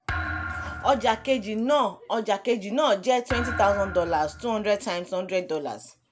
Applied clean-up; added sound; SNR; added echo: none; Thump, thud; 10 dB; none.